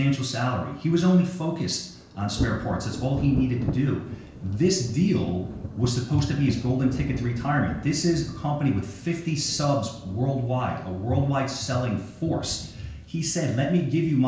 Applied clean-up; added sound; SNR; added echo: none; Thunder; 12 dB; reverberation time 0.5 s.